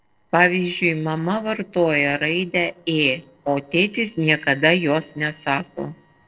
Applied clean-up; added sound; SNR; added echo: neural separator model SepFormer DNS4.